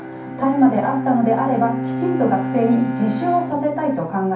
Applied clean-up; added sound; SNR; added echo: none; Bowed string instrument; 6 dB; reverberation time 0.6 s.